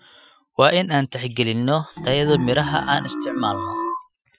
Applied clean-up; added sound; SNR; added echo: classical method Wiener filter.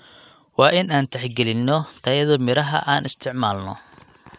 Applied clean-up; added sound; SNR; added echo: none; none; none; none.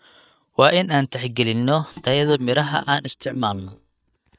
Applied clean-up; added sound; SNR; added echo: neural mask model DeepFilterNet 3.